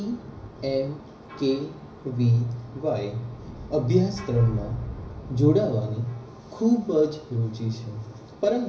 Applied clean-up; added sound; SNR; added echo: none; Thunder / Rain; 17 dB; reverberation time 0.5 s.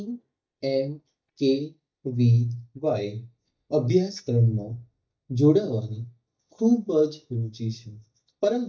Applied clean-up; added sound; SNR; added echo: neural mask model DeepFilterNet 3.